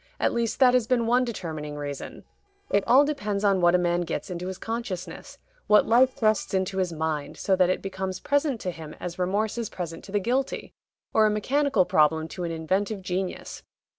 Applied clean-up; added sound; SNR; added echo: neural separator model SepFormer DNS4.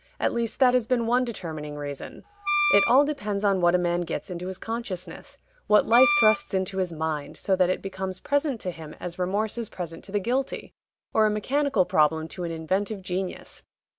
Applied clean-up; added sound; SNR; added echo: none; Wind instrument, woodwind instrument; 0 dB; none.